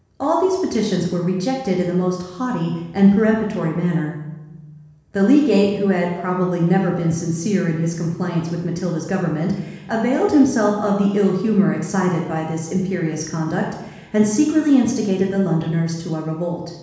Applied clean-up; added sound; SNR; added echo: none; none; none; reverberation time 1.1 s.